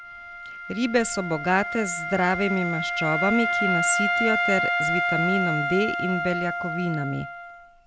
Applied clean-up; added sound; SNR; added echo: none; Wind instrument, woodwind instrument; 0 dB; none.